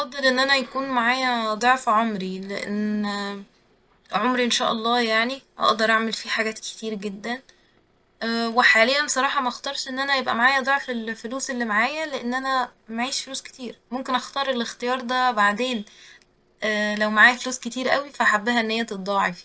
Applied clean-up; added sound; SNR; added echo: neural separator model SepFormer DNS4.